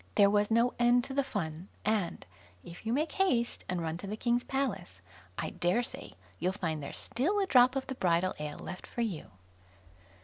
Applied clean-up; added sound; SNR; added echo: none; none; none; none.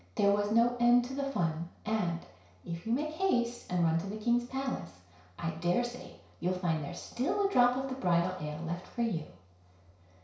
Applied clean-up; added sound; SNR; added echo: none; none; none; reverberation time 0.6 s.